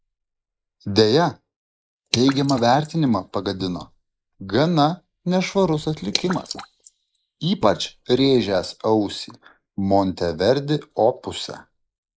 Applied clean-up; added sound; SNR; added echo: neural mask model Resemble Enhance denoiser.